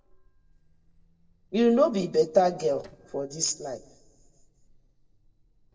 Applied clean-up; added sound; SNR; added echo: neural separator model SepFormer DNS4.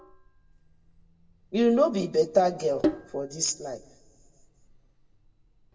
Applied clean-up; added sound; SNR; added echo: none; Sink (filling or washing); 10 dB; reverberation time 0.7 s.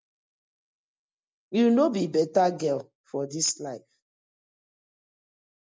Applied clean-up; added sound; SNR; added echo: none; none; none; none.